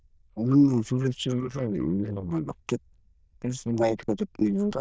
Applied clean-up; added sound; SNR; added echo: neural diffusion model UNIVERSE++.